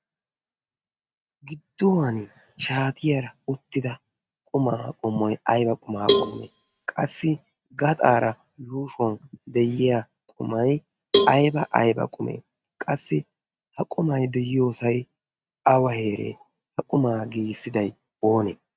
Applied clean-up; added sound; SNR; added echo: neural mask model RNNoise.